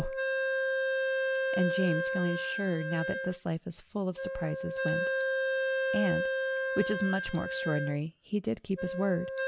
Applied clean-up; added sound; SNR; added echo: none; Wind instrument, woodwind instrument; -1 dB; none.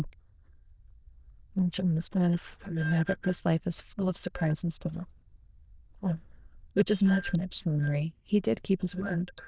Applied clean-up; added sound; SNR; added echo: neural diffusion model UNIVERSE++.